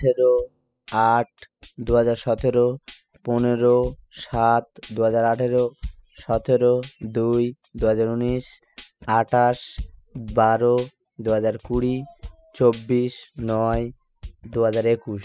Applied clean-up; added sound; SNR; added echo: classical method spectral subtraction.